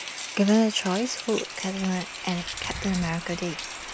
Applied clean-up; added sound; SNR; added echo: none; Rain; 9 dB; none.